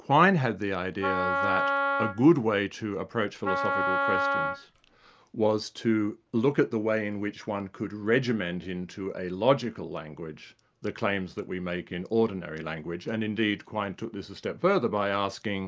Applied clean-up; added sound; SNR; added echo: none; Wind instrument, woodwind instrument; 1 dB; none.